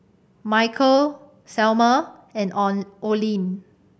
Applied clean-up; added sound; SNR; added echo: none; none; none; none.